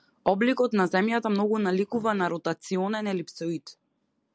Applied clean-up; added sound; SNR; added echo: none; none; none; none.